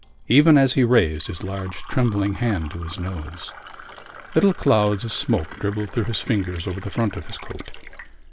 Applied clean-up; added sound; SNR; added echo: none; Fill (with liquid); 20 dB; none.